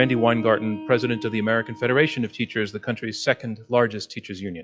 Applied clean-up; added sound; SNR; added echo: classical method log-MMSE.